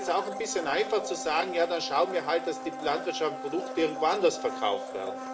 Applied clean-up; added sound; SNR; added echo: none; Domestic sounds, home sounds; 8 dB; reverberation time 1.1 s.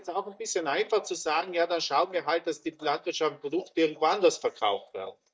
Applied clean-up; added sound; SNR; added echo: neural mask model DeepFilterNet 3.